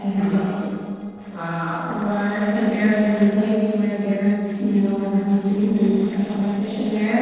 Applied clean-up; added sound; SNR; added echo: neural separator model SepFormer DNS4.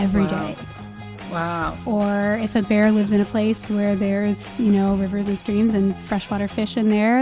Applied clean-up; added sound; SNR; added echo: none; none; none; none.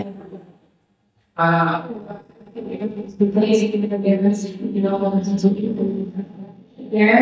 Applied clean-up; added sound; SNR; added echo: neural mask model DeepFilterNet 3.